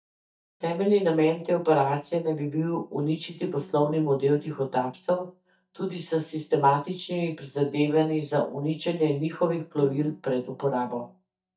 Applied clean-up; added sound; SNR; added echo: neural mask model DeepFilterNet 3.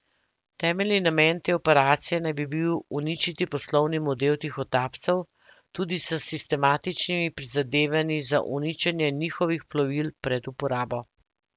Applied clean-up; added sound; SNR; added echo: none; none; none; none.